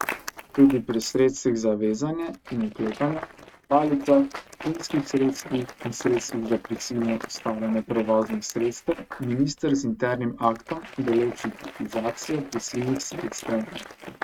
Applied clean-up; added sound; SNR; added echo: neural mask model RNNoise.